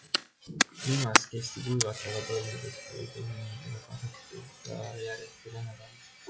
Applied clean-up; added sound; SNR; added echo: classical method WPE with log-MMSE.